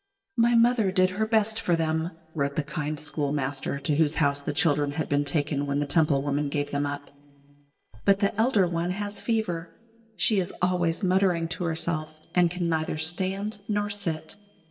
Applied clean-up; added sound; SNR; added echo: neural separator model SepFormer DNS4.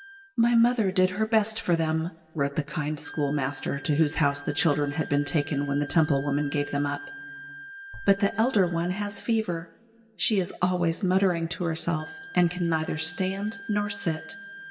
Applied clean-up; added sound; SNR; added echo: none; Wind instrument, woodwind instrument; 18 dB; reverberation time 2.0 s.